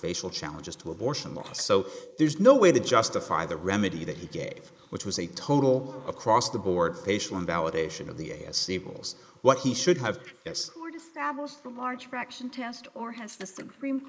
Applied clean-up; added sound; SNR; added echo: neural mask model Resemble Enhance denoiser.